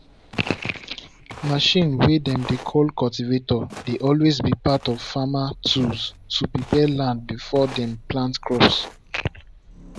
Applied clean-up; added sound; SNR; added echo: none; Sliding door + Walk, footsteps; 18 dB; none.